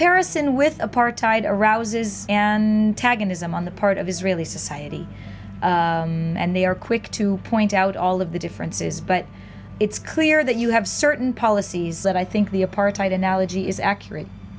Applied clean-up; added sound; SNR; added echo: none; none; none; none.